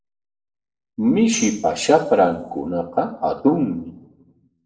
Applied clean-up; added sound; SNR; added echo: neural separator model SepFormer DNS4.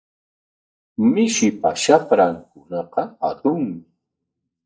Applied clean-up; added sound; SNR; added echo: neural mask model DeepFilterNet 3.